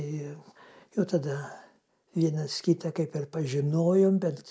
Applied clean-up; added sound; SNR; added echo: none; none; none; none.